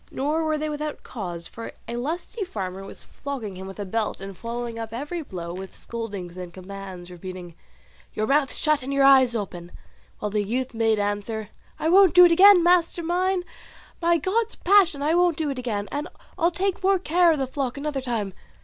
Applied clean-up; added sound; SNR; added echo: none; none; none; none.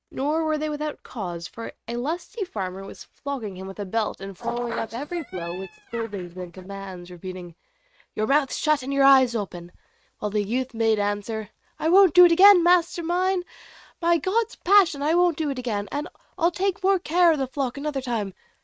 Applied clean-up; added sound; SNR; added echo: neural mask model RNNoise.